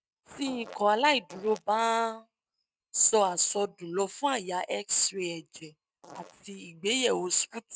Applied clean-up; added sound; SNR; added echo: neural mask model RNNoise.